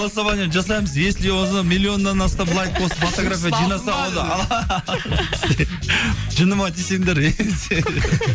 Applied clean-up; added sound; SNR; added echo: none; Glass; 11 dB; none.